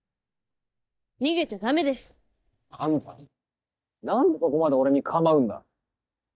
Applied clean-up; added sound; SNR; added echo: neural mask model DeepFilterNet 3.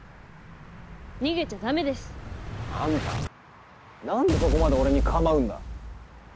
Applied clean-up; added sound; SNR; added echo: none; Explosion; 3 dB; none.